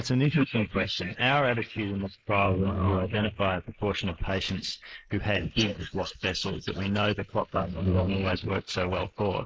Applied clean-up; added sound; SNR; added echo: neural mask model Resemble Enhance denoiser.